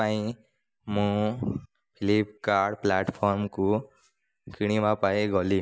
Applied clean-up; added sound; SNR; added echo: none; none; none; none.